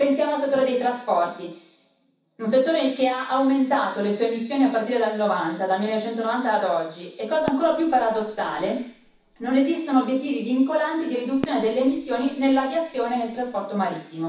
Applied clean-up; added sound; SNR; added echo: none; Fireworks; 17 dB; reverberation time 0.7 s.